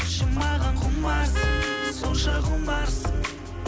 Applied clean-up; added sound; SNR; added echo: none; Vehicle horn, car horn, honking; 12 dB; none.